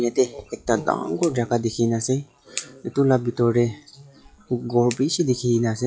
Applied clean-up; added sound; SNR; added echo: classical method log-MMSE.